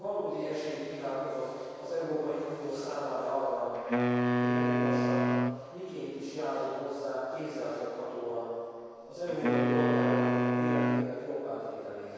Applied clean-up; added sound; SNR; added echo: none; Wind instrument, woodwind instrument; -5 dB; reverberation time 2.2 s.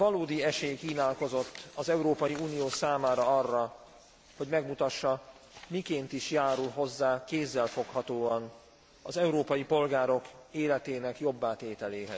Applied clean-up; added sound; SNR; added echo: none; none; none; none.